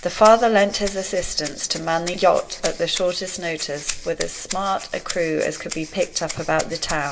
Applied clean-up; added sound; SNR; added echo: none; Rattle (instrument); 12 dB; reverberation time 1.9 s.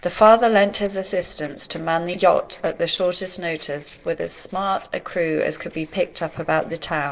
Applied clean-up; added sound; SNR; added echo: neural separator model SepFormer DNS4.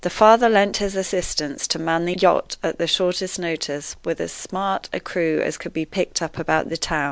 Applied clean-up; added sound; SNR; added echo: none; none; none; none.